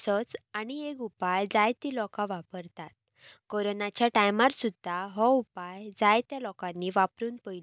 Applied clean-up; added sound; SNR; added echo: none; none; none; none.